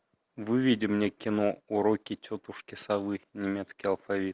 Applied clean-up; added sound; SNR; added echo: none; none; none; none.